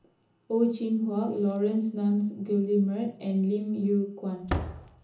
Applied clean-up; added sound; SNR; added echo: none; Slam; 14 dB; reverberation time 0.8 s.